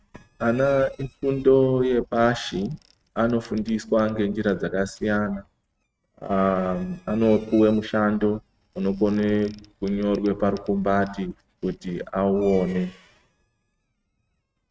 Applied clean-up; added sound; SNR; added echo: neural mask model RNNoise.